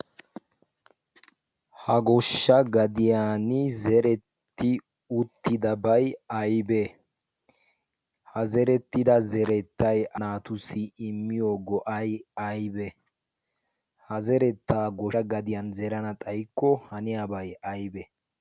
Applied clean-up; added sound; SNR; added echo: none; none; none; none.